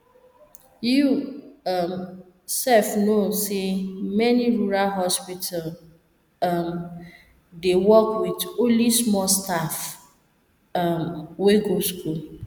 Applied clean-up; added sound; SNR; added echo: none; none; none; none.